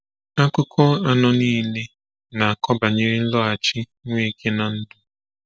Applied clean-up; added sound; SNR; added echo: none; none; none; none.